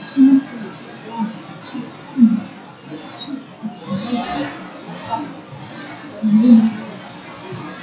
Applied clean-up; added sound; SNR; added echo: classical method WPE with log-MMSE.